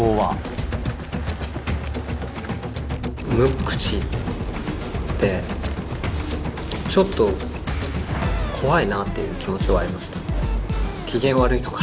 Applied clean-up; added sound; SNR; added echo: none; none; none; none.